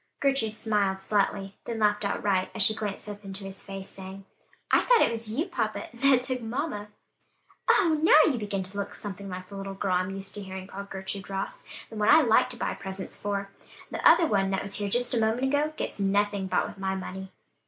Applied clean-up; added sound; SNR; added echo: none; none; none; none.